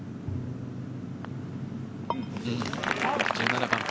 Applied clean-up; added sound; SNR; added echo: none; Bowed string instrument; 12 dB; none.